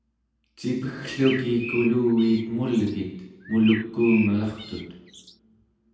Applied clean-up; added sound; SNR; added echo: none; Bird; 13 dB; reverberation time 0.9 s.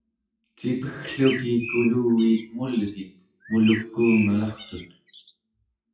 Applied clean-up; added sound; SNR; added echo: classical method WPE with log-MMSE.